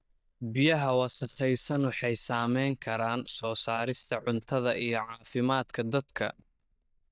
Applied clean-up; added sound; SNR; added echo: neural mask model DeepFilterNet 3.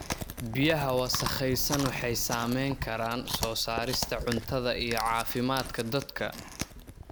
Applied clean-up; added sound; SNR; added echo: none; Chewing, mastication; 7 dB; none.